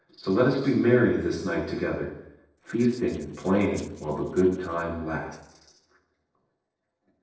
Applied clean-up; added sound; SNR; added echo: neural separator model SepFormer DNS4.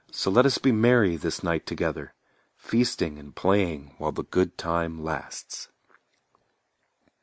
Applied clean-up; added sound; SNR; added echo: none; none; none; none.